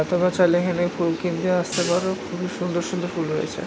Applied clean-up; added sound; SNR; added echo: none; Hi-hat; 14 dB; none.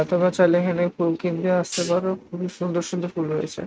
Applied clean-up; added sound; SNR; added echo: neural mask model RNNoise.